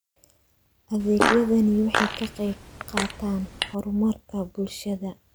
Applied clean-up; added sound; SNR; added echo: none; Fart; 2 dB; none.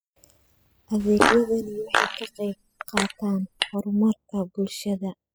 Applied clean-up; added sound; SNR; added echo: classical method spectral subtraction.